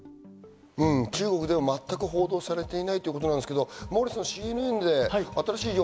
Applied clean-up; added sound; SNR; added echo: none; none; none; none.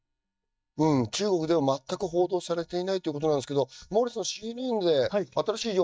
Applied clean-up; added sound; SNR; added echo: neural mask model DeepFilterNet 3.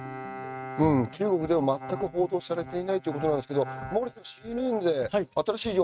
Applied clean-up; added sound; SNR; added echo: neural mask model RNNoise.